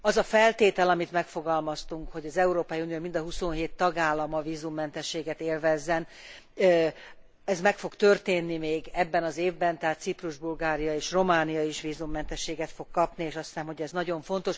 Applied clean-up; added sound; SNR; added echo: none; Meow / Purr; 16 dB; none.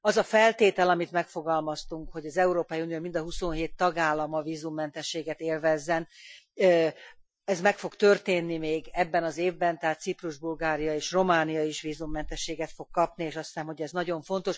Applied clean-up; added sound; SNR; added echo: classical method Wiener filter.